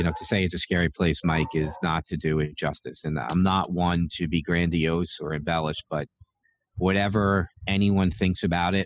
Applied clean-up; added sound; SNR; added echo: classical method spectral subtraction.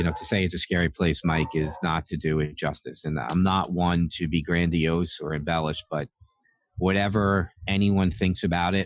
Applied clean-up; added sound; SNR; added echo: classical method Wiener filter.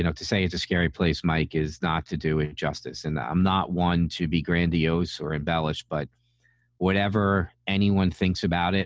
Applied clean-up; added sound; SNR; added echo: none; none; none; none.